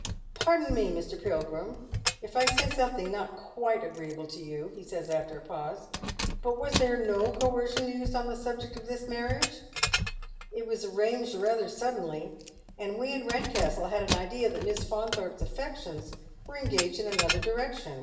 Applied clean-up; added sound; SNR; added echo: none; Keys jangling; 4 dB; reverberation time 0.9 s.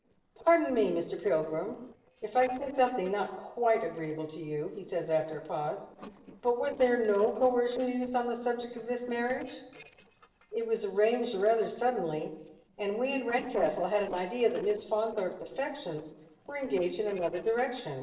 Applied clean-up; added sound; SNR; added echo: neural separator model SepFormer DNS4.